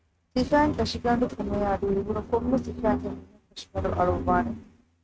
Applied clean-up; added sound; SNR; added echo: neural mask model RNNoise.